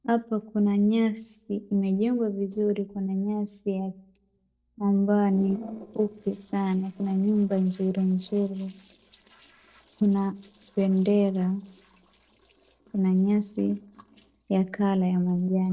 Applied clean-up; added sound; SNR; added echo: neural separator model SepFormer DNS4.